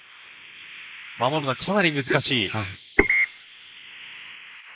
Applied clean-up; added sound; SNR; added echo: neural mask model Resemble Enhance denoiser.